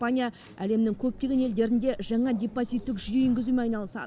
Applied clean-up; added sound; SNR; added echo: none; Wind; 17 dB; none.